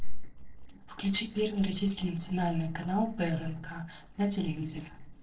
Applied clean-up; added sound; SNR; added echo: neural separator model SepFormer DNS4.